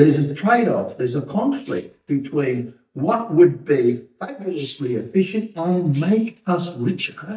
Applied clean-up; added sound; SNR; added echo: neural mask model DeepFilterNet 3.